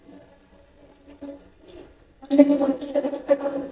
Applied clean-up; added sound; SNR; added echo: neural mask model DeepFilterNet 3.